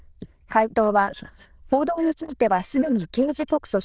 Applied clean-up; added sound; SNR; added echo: neural diffusion model UNIVERSE++.